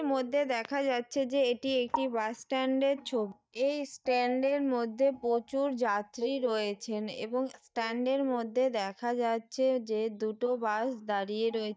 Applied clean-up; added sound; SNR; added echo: neural mask model DeepFilterNet 3.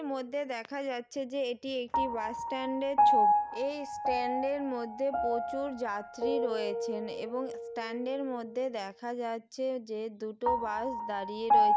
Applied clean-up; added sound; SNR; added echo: none; Piano; -3 dB; none.